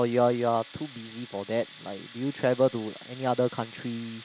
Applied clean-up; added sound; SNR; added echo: none; Tools; 17 dB; none.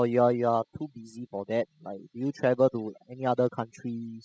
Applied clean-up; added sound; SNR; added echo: classical method spectral subtraction.